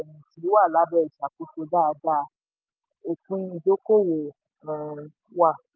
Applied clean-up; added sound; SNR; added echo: none; none; none; none.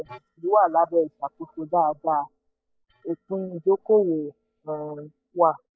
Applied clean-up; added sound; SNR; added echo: neural mask model DeepFilterNet 3.